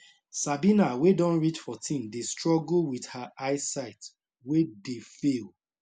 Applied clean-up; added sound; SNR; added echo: none; none; none; none.